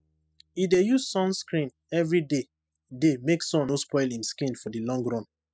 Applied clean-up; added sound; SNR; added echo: classical method spectral subtraction.